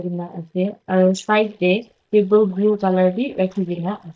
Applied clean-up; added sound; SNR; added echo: neural mask model DeepFilterNet 3.